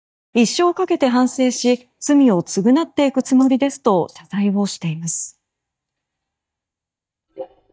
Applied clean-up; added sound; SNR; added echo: neural mask model DeepFilterNet 3.